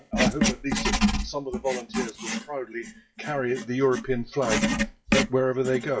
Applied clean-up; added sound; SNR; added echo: classical method WPE with log-MMSE.